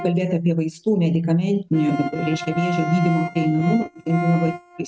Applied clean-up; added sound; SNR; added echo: neural mask model RNNoise.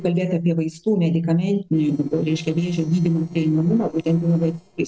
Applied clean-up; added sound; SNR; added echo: neural separator model SepFormer DNS4.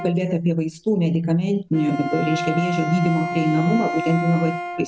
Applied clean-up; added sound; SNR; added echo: none; Bowed string instrument; 8 dB; none.